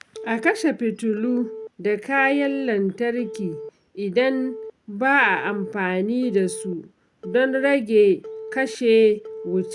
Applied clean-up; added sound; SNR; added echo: none; Telephone; 15 dB; none.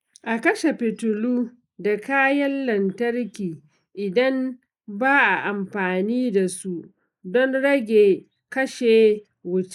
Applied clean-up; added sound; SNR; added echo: neural mask model Resemble Enhance denoiser.